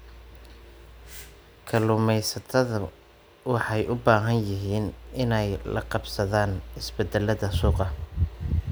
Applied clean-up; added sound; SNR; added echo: none; none; none; none.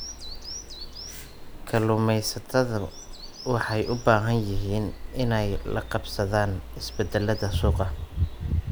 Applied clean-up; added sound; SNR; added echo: none; Bird vocalization, bird call, bird song; 10 dB; none.